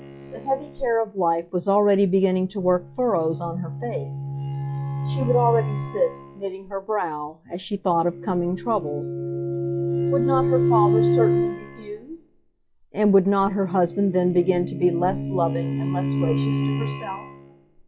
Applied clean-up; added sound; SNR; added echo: classical method log-MMSE.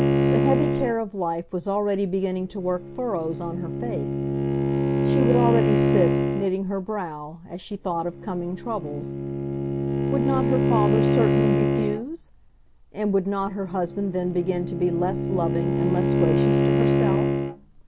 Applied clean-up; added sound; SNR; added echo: none; Bowed string instrument; -3 dB; none.